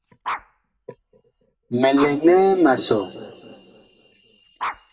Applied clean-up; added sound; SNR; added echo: none; Dog; 14 dB; reverberation time 1.7 s.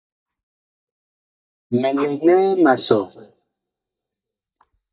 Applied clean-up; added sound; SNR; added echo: neural mask model DeepFilterNet 3.